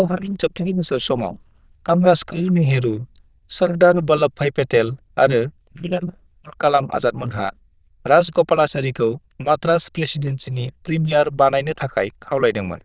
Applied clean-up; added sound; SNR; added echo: neural diffusion model UNIVERSE++.